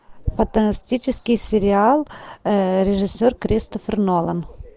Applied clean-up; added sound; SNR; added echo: none; none; none; none.